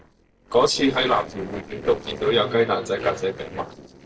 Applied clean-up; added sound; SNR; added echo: neural separator model SepFormer DNS4.